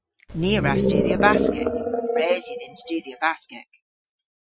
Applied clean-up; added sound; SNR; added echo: classical method Wiener filter.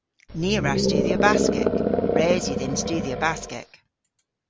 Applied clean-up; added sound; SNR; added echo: none; Animal; -4 dB; none.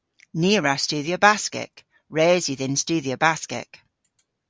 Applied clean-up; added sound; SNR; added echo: none; none; none; none.